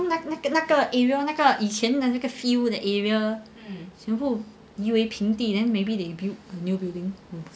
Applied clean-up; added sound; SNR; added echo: none; none; none; none.